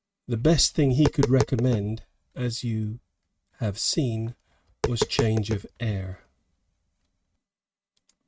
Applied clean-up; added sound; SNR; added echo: neural mask model RNNoise.